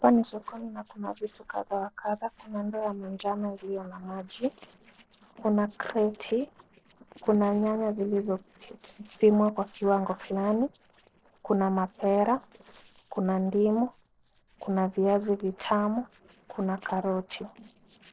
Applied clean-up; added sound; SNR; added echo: neural separator model SepFormer DNS4.